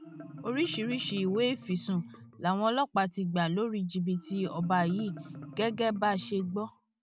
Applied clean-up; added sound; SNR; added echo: none; Marimba, xylophone; 16 dB; none.